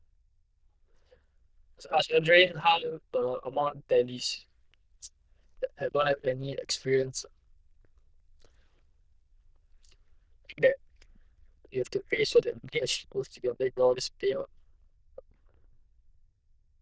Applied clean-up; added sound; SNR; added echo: neural diffusion model UNIVERSE++.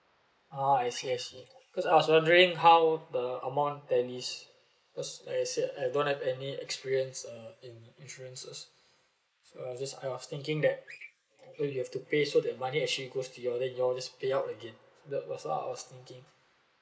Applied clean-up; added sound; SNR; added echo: neural mask model Resemble Enhance denoiser.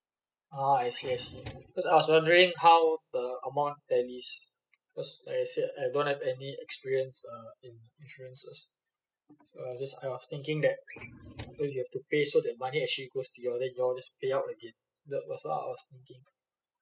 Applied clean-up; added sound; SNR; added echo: classical method spectral subtraction.